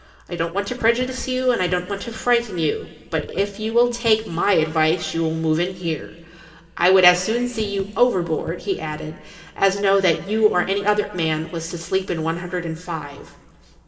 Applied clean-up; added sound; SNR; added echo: none; Raindrop / Drip; 20 dB; reverberation time 2.8 s.